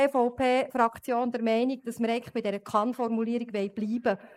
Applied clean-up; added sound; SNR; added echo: neural mask model Resemble Enhance denoiser.